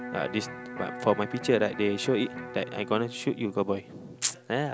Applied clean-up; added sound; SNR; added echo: none; Electric guitar; 12 dB; none.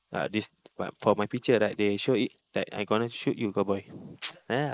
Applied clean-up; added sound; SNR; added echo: neural mask model Resemble Enhance denoiser.